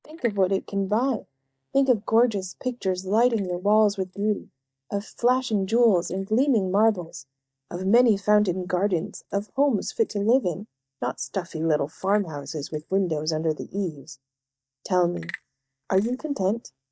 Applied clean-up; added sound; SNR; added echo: neural mask model DeepFilterNet 3.